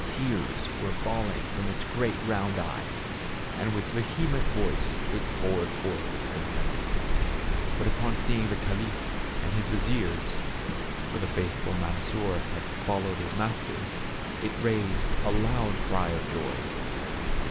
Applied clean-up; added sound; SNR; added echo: none; Rain; -3 dB; none.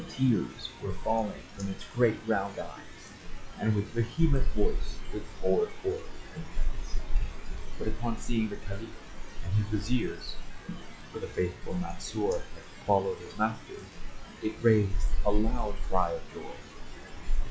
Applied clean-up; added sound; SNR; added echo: classical method log-MMSE.